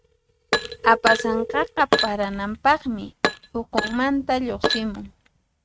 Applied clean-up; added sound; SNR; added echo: neural mask model RNNoise.